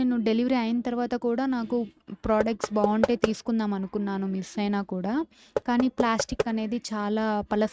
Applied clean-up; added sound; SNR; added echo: neural mask model RNNoise.